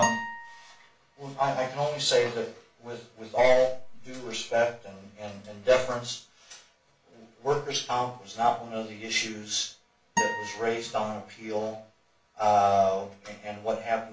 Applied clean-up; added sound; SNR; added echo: none; Acoustic guitar; 5 dB; reverberation time 0.3 s.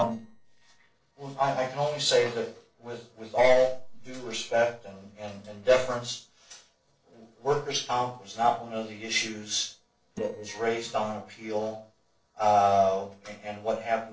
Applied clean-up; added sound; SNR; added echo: neural separator model SepFormer DNS4.